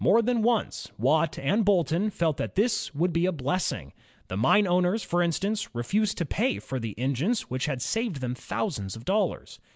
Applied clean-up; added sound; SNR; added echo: none; none; none; none.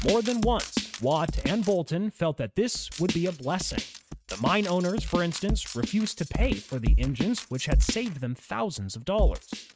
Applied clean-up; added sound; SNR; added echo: neural mask model RNNoise.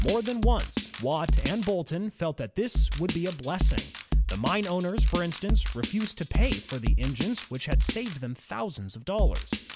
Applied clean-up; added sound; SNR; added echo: none; Drum kit; -3 dB; none.